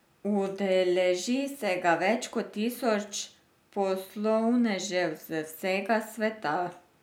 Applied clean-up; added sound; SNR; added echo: none; none; none; none.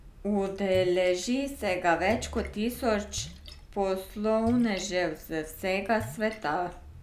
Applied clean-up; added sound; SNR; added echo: none; Splash, splatter; 15 dB; none.